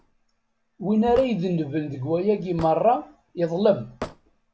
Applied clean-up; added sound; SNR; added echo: none; Hammer / Wood; 19 dB; none.